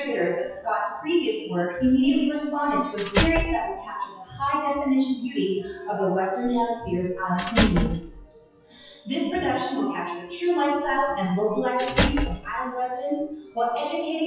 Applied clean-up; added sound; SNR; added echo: classical method WPE with log-MMSE.